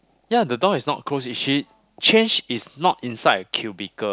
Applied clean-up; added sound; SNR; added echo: none; none; none; none.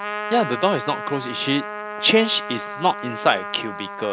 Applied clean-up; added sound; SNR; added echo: none; Trumpet; 8 dB; none.